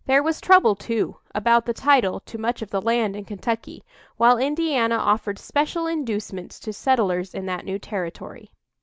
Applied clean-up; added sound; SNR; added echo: none; none; none; none.